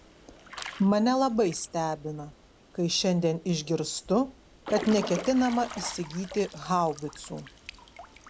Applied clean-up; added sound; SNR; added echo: none; Drip / Trickle, dribble / Water / Splash, splatter; 15 dB; none.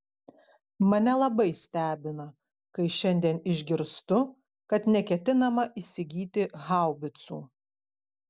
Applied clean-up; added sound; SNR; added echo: none; none; none; none.